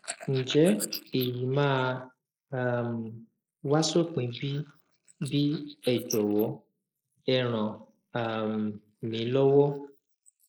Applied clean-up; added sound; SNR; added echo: neural mask model Resemble Enhance denoiser.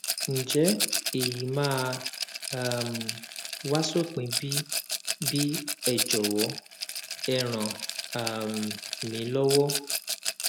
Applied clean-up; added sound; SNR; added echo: none; Rattle; 3 dB; none.